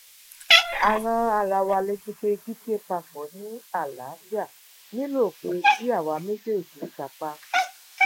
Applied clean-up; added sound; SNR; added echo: neural mask model Resemble Enhance denoiser.